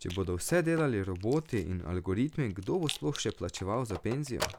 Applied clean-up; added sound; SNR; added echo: none; Rattle + Telephone; 14 dB; none.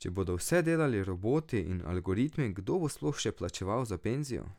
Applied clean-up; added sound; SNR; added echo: none; none; none; none.